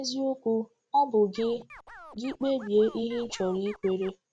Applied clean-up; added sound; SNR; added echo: none; Scratching (performance technique); 19 dB; none.